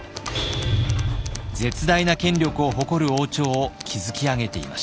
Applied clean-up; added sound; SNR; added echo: none; Tools; 17 dB; none.